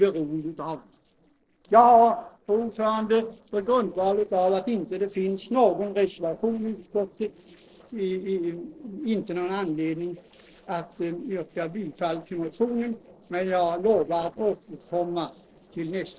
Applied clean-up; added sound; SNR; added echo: neural separator model SepFormer DNS4.